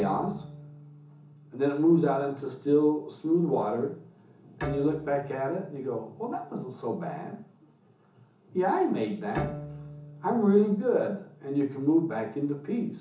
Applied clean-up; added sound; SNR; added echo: none; Bowed string instrument; 15 dB; reverberation time 0.8 s.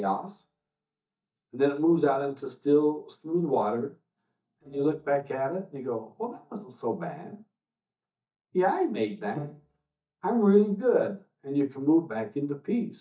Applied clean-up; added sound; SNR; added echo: neural mask model DeepFilterNet 3.